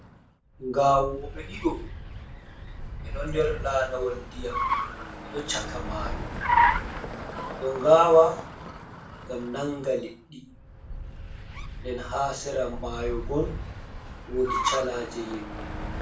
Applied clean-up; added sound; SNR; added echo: none; Car; 4 dB; reverberation time 0.3 s.